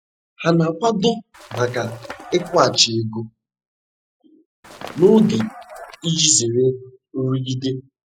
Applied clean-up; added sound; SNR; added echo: classical method spectral subtraction.